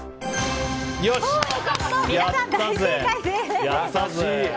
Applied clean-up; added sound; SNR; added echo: none; none; none; none.